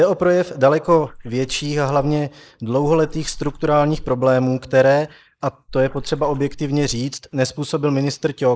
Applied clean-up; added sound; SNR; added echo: neural mask model Resemble Enhance denoiser.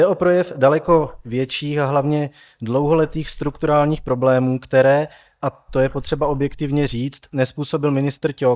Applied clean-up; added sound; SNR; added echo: neural mask model DeepFilterNet 3.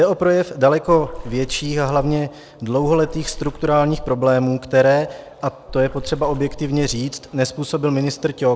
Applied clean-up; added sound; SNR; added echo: none; Water / Splash, splatter; 12 dB; none.